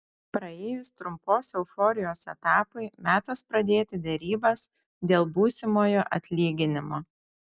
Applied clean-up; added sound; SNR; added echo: none; none; none; none.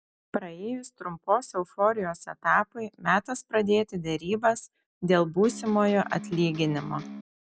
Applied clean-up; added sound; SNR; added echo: none; Electric guitar; 15 dB; none.